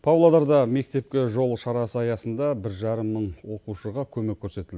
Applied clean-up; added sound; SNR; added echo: none; none; none; none.